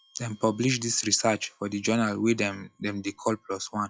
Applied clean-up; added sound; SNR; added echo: classical method log-MMSE.